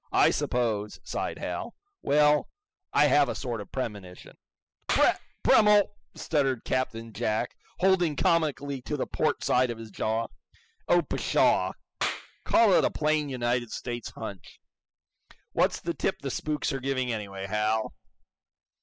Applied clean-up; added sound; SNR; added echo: classical method spectral subtraction.